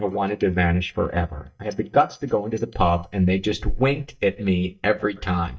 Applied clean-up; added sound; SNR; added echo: neural mask model DeepFilterNet 3.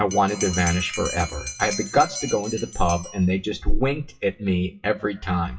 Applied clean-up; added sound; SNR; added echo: classical method WPE with log-MMSE.